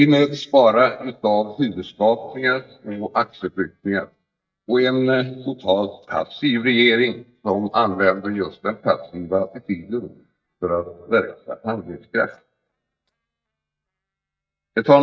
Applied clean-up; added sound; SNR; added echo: neural mask model DeepFilterNet 3.